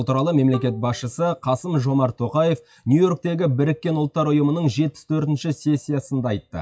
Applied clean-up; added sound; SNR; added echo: classical method WPE with log-MMSE.